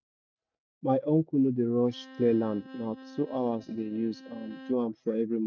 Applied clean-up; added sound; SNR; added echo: neural mask model RNNoise.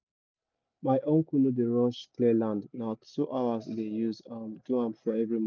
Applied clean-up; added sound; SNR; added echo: none; none; none; none.